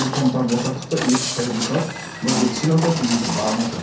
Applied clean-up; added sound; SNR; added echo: none; Walk, footsteps; 6 dB; reverberation time 0.6 s.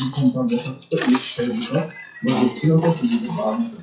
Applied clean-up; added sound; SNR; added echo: classical method WPE with log-MMSE.